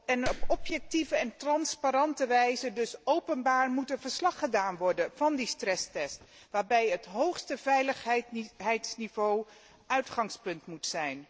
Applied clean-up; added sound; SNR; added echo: none; Clapping; 2 dB; none.